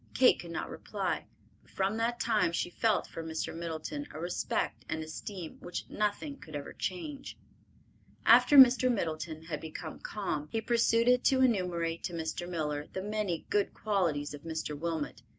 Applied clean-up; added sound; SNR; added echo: none; none; none; none.